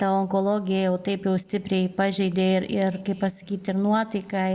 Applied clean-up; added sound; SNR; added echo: none; none; none; none.